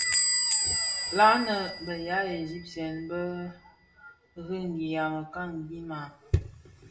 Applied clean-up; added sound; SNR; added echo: none; Squeak / Bell; 2 dB; reverberation time 0.4 s.